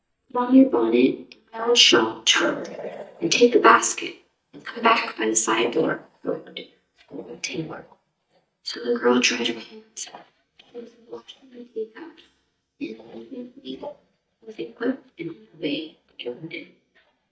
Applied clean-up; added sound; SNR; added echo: neural mask model DeepFilterNet 3.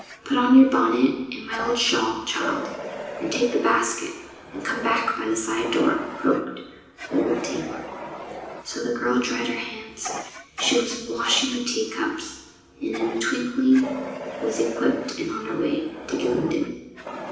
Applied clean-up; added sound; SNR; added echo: none; Fire; 13 dB; reverberation time 0.9 s.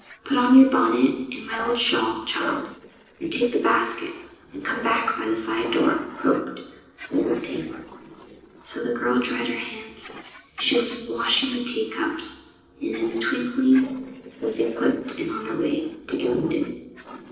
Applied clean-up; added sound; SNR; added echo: neural separator model SepFormer DNS4.